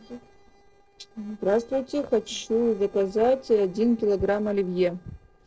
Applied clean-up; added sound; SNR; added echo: neural separator model SepFormer DNS4.